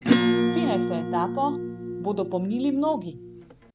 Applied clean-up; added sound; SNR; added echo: none; Acoustic guitar / Strum; -2 dB; none.